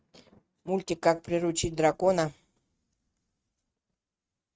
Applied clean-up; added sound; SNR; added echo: neural mask model RNNoise.